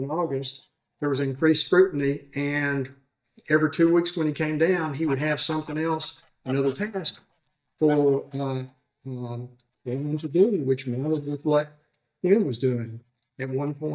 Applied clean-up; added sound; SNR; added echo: neural mask model DeepFilterNet 3.